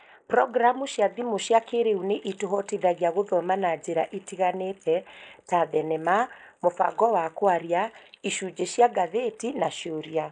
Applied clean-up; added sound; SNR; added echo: neural mask model Resemble Enhance denoiser.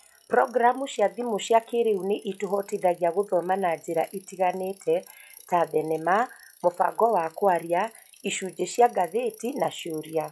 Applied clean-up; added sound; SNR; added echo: classical method log-MMSE.